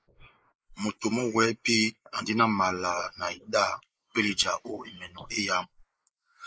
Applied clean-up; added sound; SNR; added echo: neural mask model Resemble Enhance denoiser.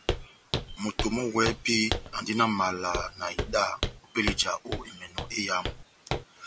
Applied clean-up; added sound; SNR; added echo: none; Walk, footsteps; 5 dB; none.